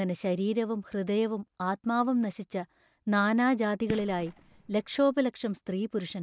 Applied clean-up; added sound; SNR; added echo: none; Fireworks; 13 dB; none.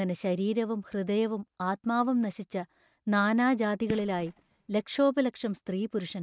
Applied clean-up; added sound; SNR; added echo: neural mask model RNNoise.